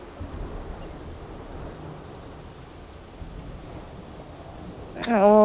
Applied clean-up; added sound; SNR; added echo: none; Thunder / Rain; 12 dB; none.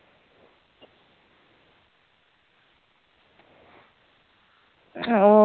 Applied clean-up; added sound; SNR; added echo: none; none; none; none.